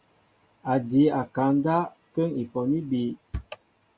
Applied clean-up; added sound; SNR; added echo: none; none; none; none.